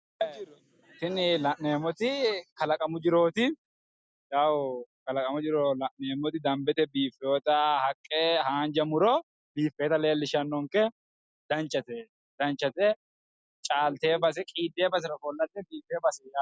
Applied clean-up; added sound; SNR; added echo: none; none; none; none.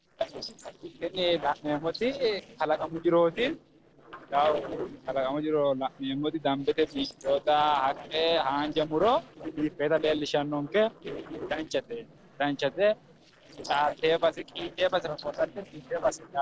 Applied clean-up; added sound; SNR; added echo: neural separator model SepFormer DNS4.